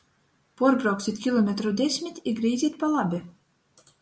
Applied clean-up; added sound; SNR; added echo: none; none; none; none.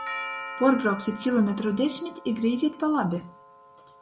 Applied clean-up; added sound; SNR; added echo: none; Doorbell; 13 dB; none.